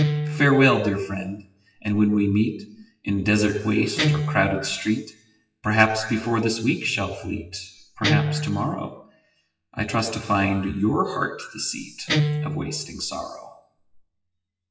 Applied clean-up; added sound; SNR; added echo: classical method WPE with log-MMSE.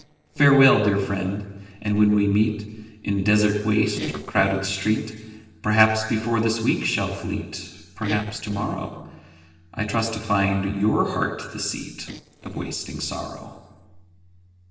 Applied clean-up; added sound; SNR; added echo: neural separator model SepFormer DNS4.